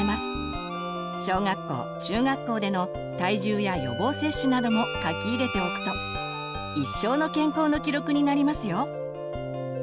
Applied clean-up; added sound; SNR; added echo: none; Harmonica; 11 dB; none.